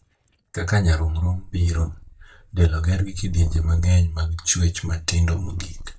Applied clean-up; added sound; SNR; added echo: neural mask model DeepFilterNet 3.